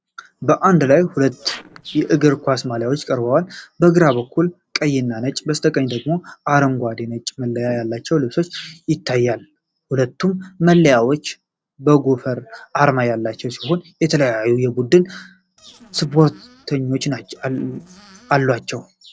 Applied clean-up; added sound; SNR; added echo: neural separator model SepFormer DNS4.